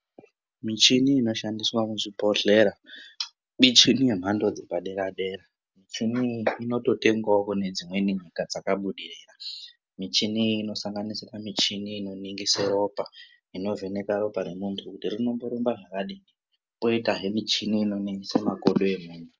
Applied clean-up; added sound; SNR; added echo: none; none; none; none.